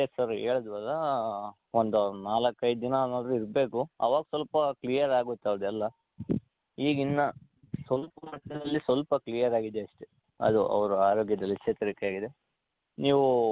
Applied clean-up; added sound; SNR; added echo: none; none; none; none.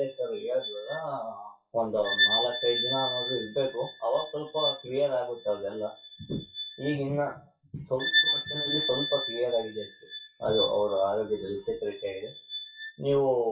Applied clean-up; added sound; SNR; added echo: classical method WPE with log-MMSE.